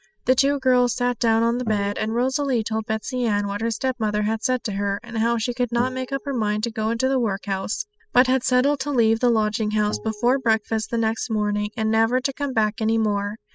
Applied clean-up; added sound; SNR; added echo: classical method spectral subtraction.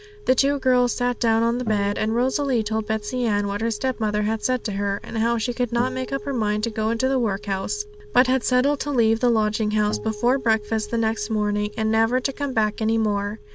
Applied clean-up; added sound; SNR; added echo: none; Acoustic guitar; 16 dB; none.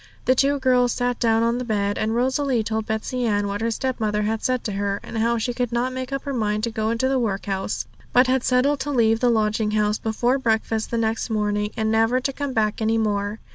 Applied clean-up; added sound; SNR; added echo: none; none; none; none.